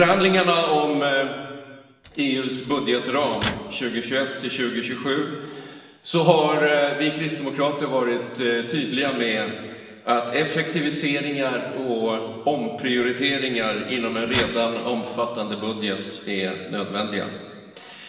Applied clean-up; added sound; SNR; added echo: none; Microwave oven; 13 dB; reverberation time 1.6 s.